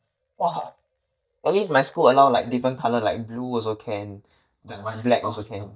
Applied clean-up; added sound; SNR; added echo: neural mask model DeepFilterNet 3.